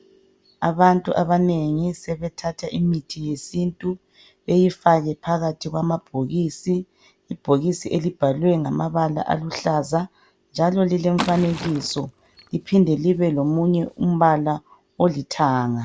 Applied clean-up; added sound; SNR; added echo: none; Liquid; 13 dB; none.